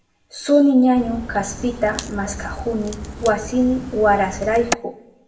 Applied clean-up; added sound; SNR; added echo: none; Crack; 11 dB; reverberation time 0.7 s.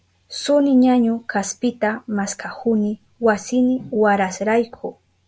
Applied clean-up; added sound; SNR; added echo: none; none; none; none.